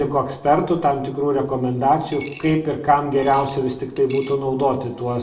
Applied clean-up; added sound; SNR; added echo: none; Coin (dropping); 19 dB; reverberation time 0.6 s.